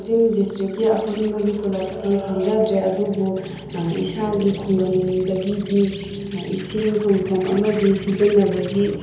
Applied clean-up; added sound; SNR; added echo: none; Insect; 20 dB; reverberation time 0.8 s.